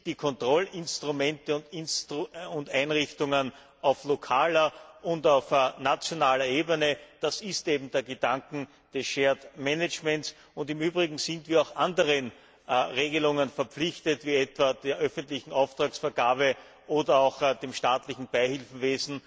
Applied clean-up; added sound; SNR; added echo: none; none; none; none.